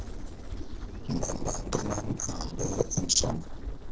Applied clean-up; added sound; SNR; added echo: neural separator model SepFormer DNS4.